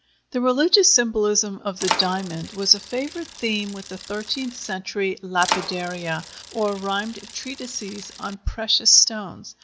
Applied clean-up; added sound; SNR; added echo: none; Bicycle; 10 dB; none.